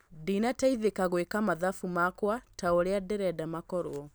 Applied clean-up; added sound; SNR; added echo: none; none; none; none.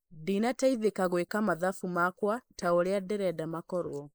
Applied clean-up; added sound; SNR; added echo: neural mask model Resemble Enhance denoiser.